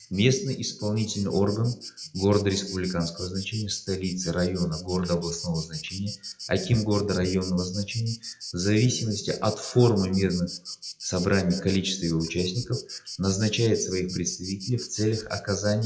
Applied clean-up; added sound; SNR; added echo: classical method WPE with log-MMSE.